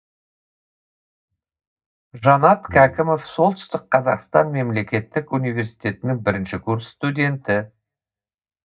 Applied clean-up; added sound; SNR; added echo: neural mask model DeepFilterNet 3.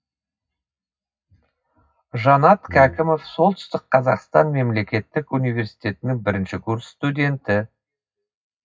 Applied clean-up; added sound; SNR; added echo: classical method WPE with log-MMSE.